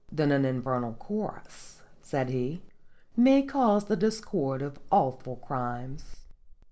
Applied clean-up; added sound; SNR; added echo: none; none; none; none.